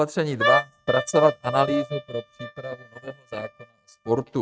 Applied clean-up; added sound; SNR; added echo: neural mask model RNNoise.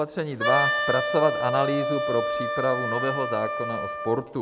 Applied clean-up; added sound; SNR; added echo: none; Wind instrument, woodwind instrument; 1 dB; none.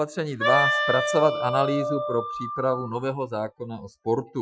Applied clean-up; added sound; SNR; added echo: classical method Wiener filter.